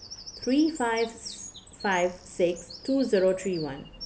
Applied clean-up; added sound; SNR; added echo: none; Bird vocalization, bird call, bird song; 16 dB; none.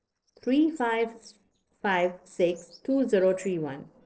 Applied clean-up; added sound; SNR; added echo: neural separator model SepFormer DNS4.